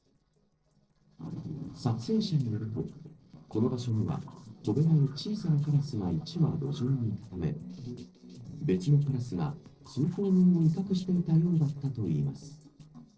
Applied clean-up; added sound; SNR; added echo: neural separator model SepFormer DNS4.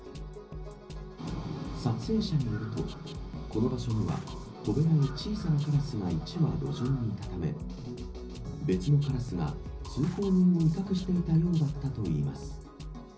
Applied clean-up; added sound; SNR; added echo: none; Drum kit; 12 dB; reverberation time 0.5 s.